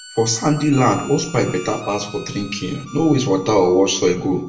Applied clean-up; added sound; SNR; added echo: none; Harmonica; 20 dB; reverberation time 0.6 s.